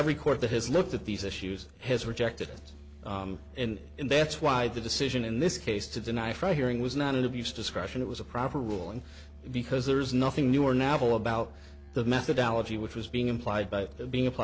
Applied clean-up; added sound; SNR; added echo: none; Musical instrument; 19 dB; none.